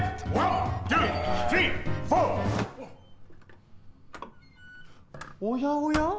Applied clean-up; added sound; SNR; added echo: none; Squeak; 9 dB; none.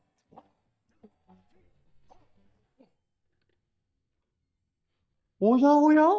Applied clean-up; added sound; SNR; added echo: neural mask model DeepFilterNet 3.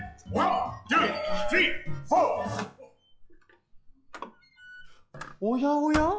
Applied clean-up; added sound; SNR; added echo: classical method log-MMSE.